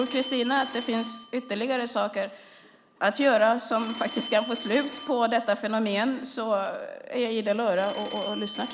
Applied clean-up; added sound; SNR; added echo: none; Telephone; 15 dB; none.